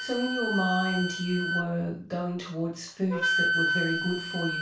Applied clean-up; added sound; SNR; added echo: none; Wind instrument, woodwind instrument; 1 dB; reverberation time 0.3 s.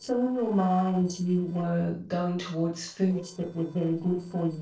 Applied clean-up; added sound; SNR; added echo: neural separator model SepFormer DNS4.